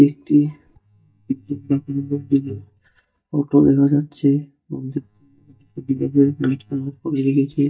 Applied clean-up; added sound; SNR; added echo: neural mask model DeepFilterNet 3.